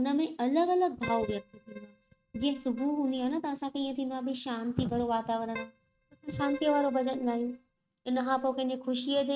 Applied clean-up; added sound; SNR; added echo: neural mask model RNNoise.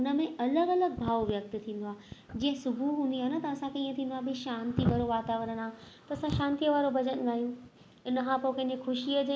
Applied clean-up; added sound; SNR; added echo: none; none; none; none.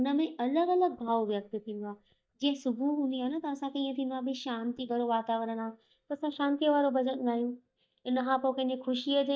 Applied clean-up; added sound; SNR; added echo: neural mask model DeepFilterNet 3.